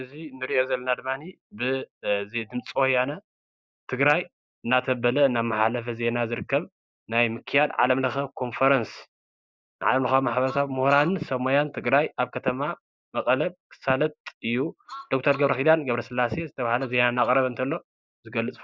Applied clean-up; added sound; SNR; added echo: neural mask model DeepFilterNet 3.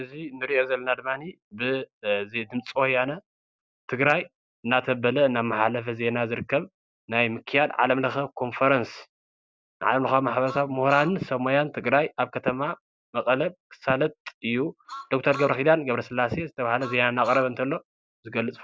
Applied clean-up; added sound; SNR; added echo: none; Truck; 17 dB; none.